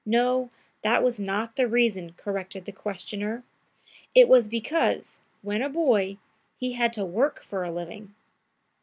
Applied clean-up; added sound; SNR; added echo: none; none; none; none.